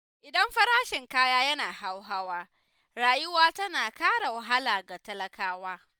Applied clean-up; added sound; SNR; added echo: none; none; none; none.